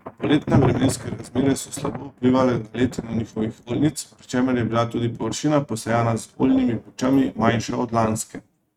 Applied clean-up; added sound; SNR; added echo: neural mask model RNNoise.